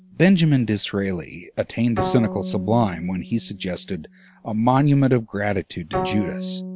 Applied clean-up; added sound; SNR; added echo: none; Bowed string instrument; 11 dB; none.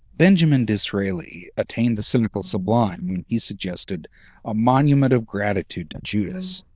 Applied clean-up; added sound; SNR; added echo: neural diffusion model UNIVERSE++.